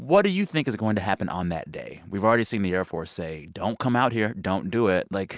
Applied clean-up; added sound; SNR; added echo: none; none; none; none.